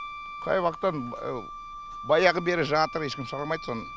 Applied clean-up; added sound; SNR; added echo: none; Wind instrument, woodwind instrument; 12 dB; none.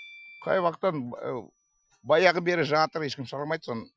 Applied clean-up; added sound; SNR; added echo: classical method Wiener filter.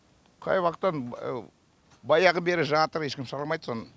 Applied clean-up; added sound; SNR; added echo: none; none; none; none.